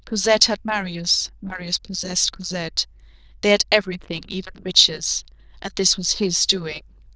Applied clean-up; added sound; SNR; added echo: neural diffusion model UNIVERSE++.